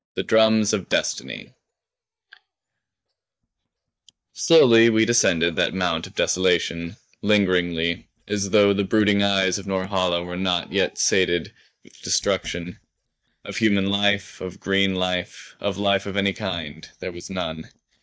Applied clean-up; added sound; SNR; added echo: neural mask model DeepFilterNet 3.